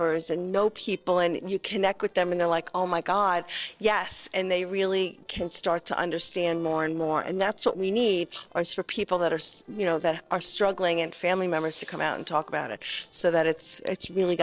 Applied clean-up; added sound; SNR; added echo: neural separator model SepFormer DNS4.